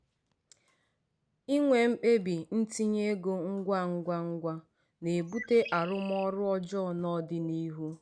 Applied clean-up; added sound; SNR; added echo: none; Bird; 17 dB; none.